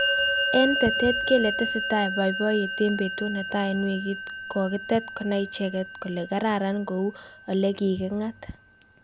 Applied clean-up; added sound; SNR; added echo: none; Musical instrument; 4 dB; none.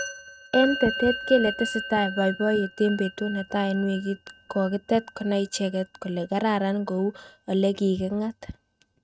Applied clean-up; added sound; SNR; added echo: neural mask model RNNoise.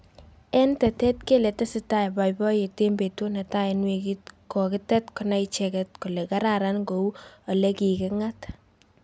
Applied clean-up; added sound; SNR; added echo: none; none; none; none.